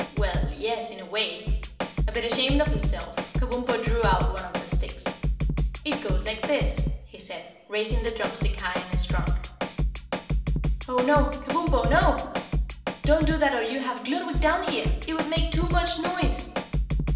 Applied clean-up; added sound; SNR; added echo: none; Drum kit; -1 dB; reverberation time 0.8 s.